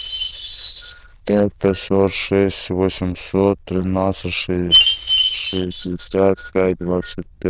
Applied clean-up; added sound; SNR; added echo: neural diffusion model UNIVERSE++.